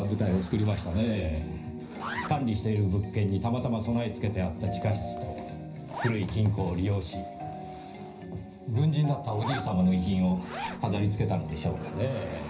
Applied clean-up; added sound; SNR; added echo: none; Zipper (clothing); 16 dB; reverberation time 0.4 s.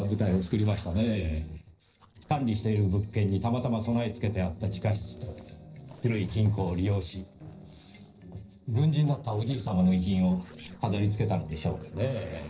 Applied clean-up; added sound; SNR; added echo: neural separator model SepFormer DNS4.